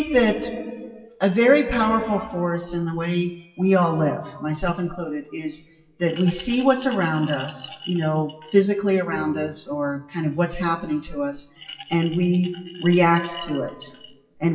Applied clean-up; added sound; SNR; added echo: classical method WPE with log-MMSE.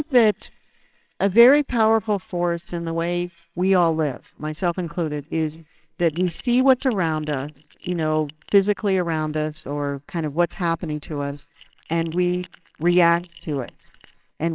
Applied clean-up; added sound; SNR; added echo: neural separator model SepFormer WHAMR!.